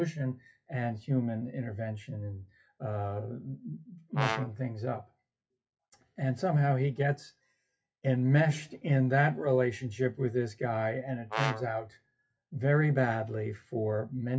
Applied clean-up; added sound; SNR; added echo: classical method WPE with log-MMSE.